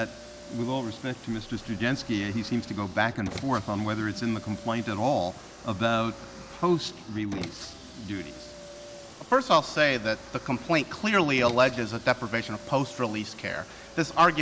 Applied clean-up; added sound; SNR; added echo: none; Car; 16 dB; none.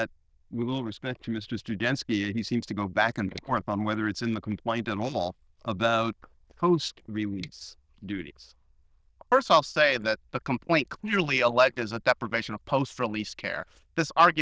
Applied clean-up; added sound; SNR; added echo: neural diffusion model UNIVERSE++.